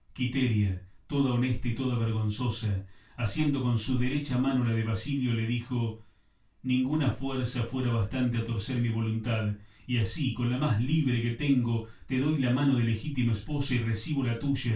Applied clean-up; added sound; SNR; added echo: none; none; none; reverberation time 0.2 s.